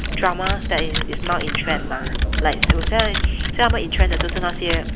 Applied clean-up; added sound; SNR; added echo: none; Computer keyboard; -3 dB; none.